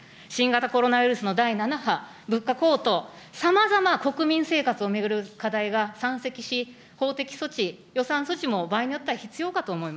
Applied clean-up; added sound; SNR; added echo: none; none; none; none.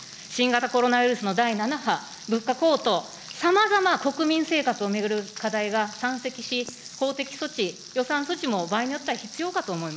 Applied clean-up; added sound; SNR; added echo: none; Frying (food); 17 dB; none.